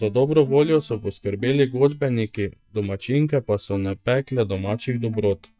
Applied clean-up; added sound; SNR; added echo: neural mask model DeepFilterNet 3.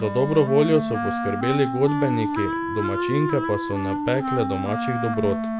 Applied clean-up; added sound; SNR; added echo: none; Wind instrument, woodwind instrument; 3 dB; none.